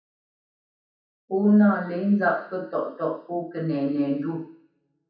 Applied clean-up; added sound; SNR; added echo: none; none; none; reverberation time 0.7 s.